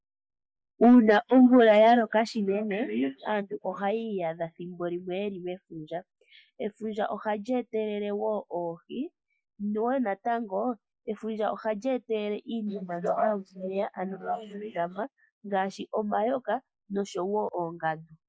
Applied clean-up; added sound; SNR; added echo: neural mask model Resemble Enhance denoiser.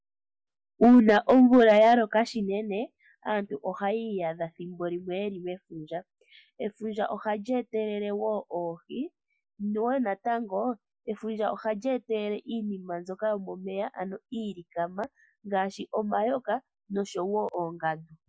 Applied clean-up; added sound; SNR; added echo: none; none; none; none.